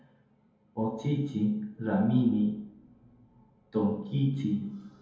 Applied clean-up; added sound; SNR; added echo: none; none; none; reverberation time 0.8 s.